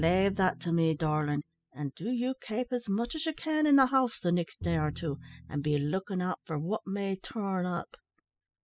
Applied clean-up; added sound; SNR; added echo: classical method spectral subtraction.